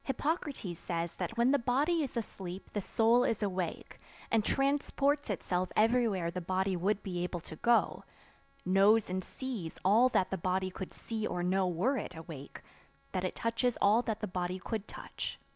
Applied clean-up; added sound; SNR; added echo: none; none; none; none.